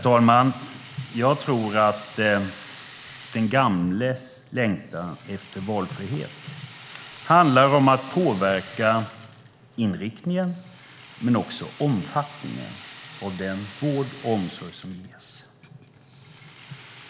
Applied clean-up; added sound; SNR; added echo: none; Rattle (instrument); 18 dB; none.